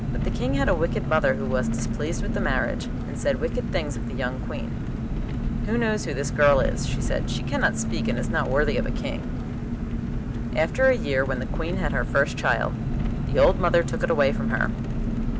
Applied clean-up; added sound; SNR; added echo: none; Engine; 0 dB; none.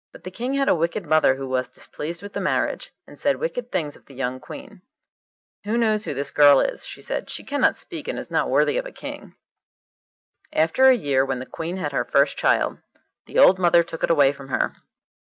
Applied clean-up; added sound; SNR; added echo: none; none; none; none.